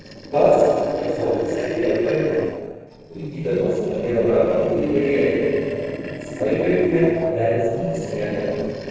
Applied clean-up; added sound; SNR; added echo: neural separator model SepFormer DNS4.